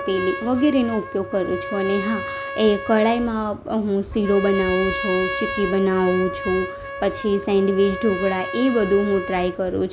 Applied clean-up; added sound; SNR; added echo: none; Trumpet; 9 dB; none.